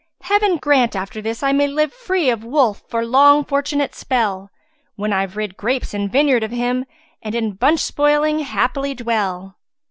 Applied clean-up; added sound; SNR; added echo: none; none; none; none.